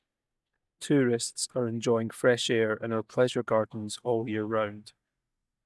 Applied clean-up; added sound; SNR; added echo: neural mask model DeepFilterNet 3.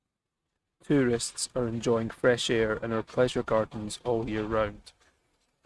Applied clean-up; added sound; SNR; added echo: neural mask model RNNoise.